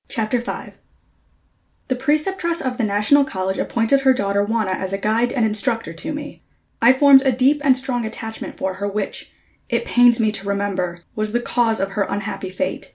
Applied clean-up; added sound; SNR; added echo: none; none; none; none.